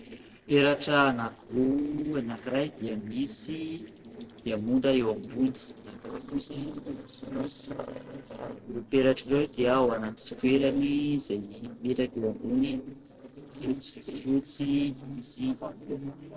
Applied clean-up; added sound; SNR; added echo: neural separator model SepFormer DNS4.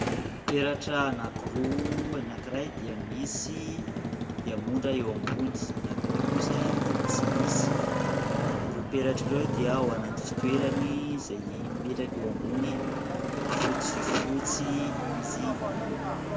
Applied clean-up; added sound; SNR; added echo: none; Motorcycle; -2 dB; reverberation time 1.6 s.